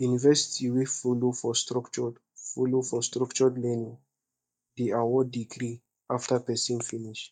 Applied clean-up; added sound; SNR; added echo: neural mask model DeepFilterNet 3.